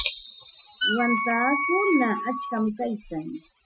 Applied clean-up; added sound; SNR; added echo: classical method Wiener filter.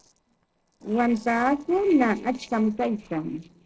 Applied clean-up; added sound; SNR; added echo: neural separator model SepFormer DNS4.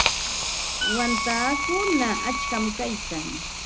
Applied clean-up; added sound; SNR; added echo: none; Wind instrument, woodwind instrument + Hiss; -2 dB; none.